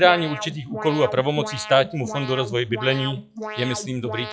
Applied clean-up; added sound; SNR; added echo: classical method log-MMSE.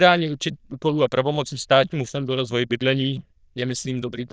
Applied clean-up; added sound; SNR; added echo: neural diffusion model UNIVERSE++.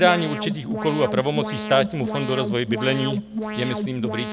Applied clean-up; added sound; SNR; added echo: none; Alarm; 5 dB; none.